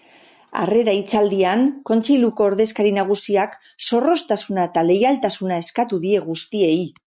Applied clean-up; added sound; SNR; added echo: none; none; none; none.